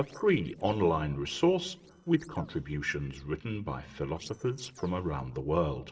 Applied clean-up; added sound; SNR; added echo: neural separator model SepFormer DNS4.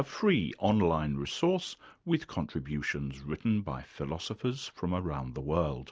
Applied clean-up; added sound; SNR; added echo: none; none; none; none.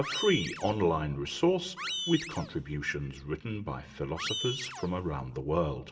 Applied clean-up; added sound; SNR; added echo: none; Animal; 9 dB; reverberation time 1.1 s.